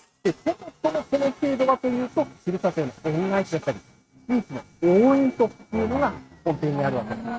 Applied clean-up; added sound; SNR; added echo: neural mask model RNNoise.